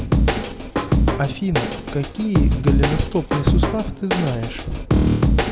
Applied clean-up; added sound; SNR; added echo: none; Drum kit; -5 dB; none.